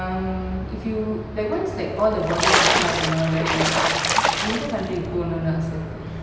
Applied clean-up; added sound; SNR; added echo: none; Splash, splatter; -2 dB; none.